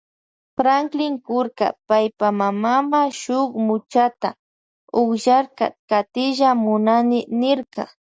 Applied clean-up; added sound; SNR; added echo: none; none; none; none.